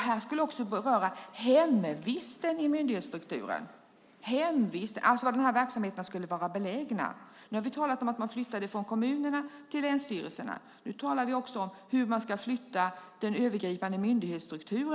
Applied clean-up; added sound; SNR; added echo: none; none; none; none.